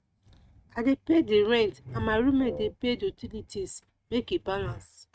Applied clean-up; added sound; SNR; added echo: neural mask model RNNoise.